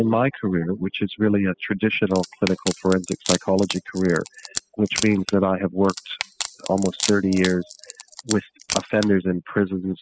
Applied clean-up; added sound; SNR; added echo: classical method spectral subtraction.